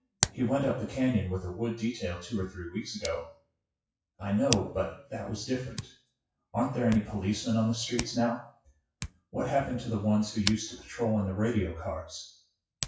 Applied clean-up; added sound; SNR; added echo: classical method WPE with log-MMSE.